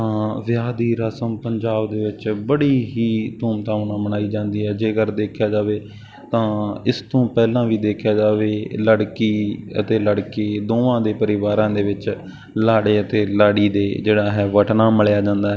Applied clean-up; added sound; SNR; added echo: none; none; none; none.